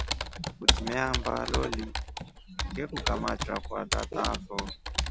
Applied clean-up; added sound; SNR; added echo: none; Computer keyboard; -2 dB; none.